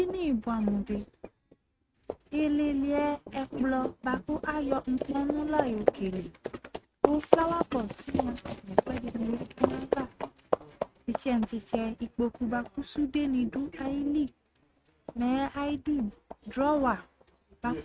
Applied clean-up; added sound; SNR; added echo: neural mask model RNNoise.